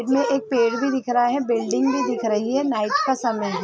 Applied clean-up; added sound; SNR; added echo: none; none; none; none.